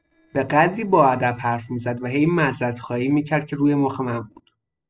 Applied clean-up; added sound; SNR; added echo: neural separator model SepFormer DNS4.